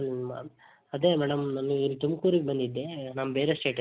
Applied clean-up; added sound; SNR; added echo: none; none; none; none.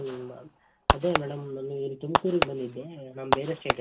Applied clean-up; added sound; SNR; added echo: none; Fireworks; -2 dB; reverberation time 0.2 s.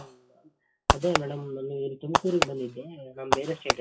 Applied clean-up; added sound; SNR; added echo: classical method WPE with log-MMSE.